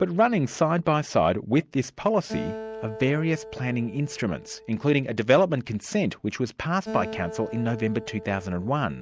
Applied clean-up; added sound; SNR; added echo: none; Acoustic guitar; 15 dB; none.